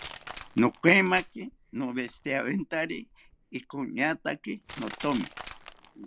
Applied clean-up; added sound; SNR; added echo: none; Crushing; 17 dB; none.